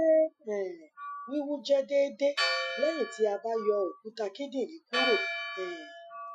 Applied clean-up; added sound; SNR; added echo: classical method Wiener filter.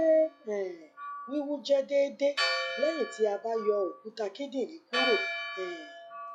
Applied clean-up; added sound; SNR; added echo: classical method log-MMSE.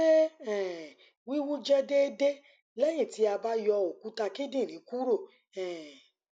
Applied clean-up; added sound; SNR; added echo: none; none; none; none.